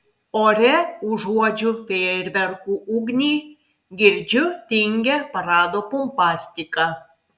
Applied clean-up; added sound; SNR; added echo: none; none; none; none.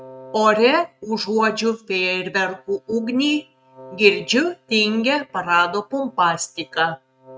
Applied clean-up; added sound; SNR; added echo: neural mask model RNNoise.